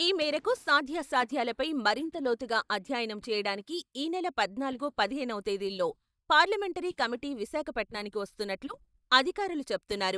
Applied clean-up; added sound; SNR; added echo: neural mask model DeepFilterNet 3.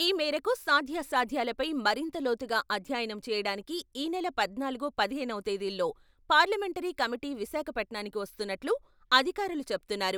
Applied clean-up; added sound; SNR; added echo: none; none; none; none.